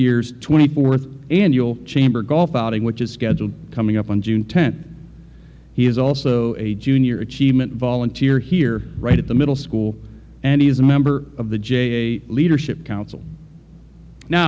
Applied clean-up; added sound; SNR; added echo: none; none; none; none.